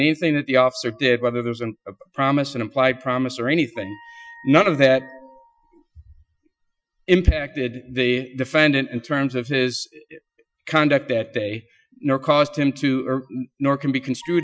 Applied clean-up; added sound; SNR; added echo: classical method Wiener filter.